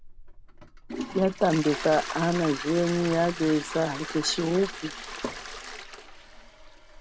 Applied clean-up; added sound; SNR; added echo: none; Toilet flush; 10 dB; none.